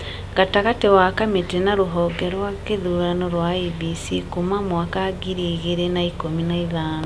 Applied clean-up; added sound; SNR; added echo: none; Bus; 13 dB; none.